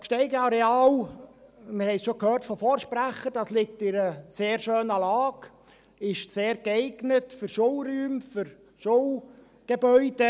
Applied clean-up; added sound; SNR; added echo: none; none; none; none.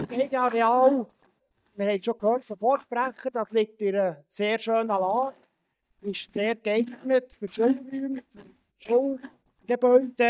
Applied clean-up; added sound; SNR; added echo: neural mask model DeepFilterNet 3.